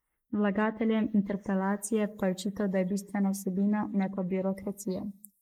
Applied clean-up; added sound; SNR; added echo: neural mask model Resemble Enhance denoiser.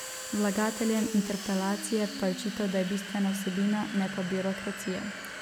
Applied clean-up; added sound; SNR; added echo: none; Domestic sounds, home sounds; 9 dB; none.